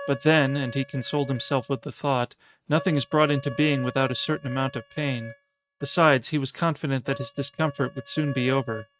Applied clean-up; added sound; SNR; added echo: neural mask model RNNoise.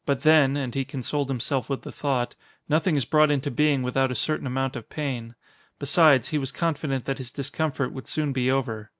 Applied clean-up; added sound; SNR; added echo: none; none; none; none.